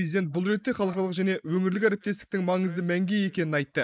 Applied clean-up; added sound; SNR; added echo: neural mask model Resemble Enhance denoiser.